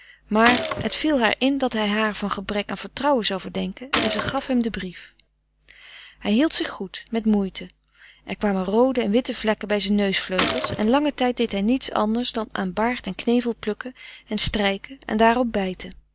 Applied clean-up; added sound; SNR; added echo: none; Gunshot, gunfire; 5 dB; none.